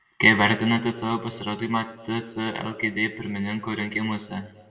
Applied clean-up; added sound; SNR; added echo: none; none; none; reverberation time 1.8 s.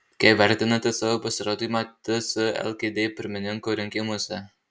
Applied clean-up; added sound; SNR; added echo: none; none; none; none.